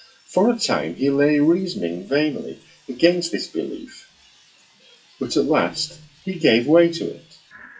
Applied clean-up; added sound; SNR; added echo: classical method WPE with log-MMSE.